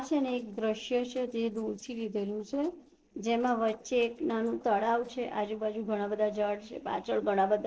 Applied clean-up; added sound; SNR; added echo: neural separator model SepFormer DNS4.